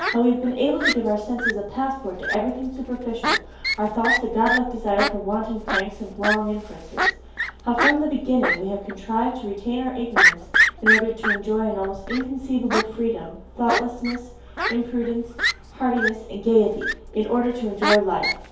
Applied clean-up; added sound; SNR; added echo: none; Fowl; 2 dB; reverberation time 2.4 s.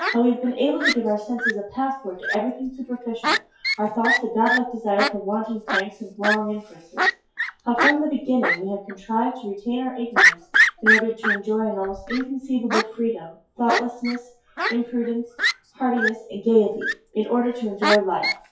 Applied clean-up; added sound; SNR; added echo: classical method WPE with log-MMSE.